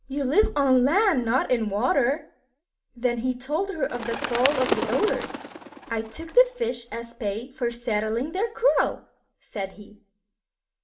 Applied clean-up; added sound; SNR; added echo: none; Bird; 6 dB; reverberation time 0.4 s.